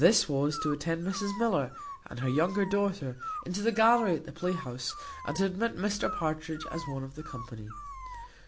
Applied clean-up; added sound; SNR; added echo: none; Dog; 12 dB; none.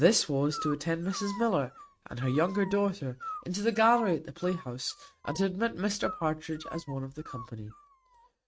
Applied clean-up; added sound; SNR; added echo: neural mask model RNNoise.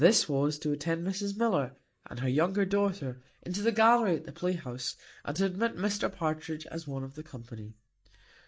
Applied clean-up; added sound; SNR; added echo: neural mask model DeepFilterNet 3.